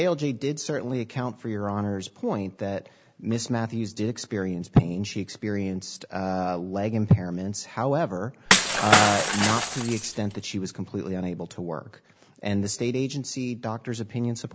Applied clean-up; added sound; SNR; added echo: none; Shatter / Crushing; -4 dB; none.